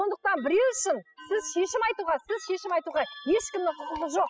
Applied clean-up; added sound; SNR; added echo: classical method spectral subtraction.